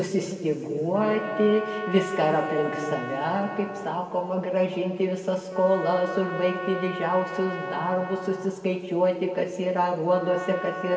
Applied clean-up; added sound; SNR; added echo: none; Trumpet; 12 dB; reverberation time 2.2 s.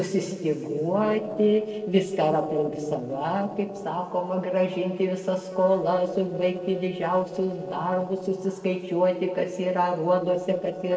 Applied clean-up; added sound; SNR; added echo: neural separator model SepFormer DNS4.